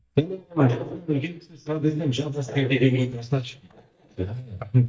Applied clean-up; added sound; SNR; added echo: neural mask model DeepFilterNet 3.